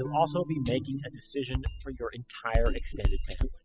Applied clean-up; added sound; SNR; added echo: classical method spectral subtraction.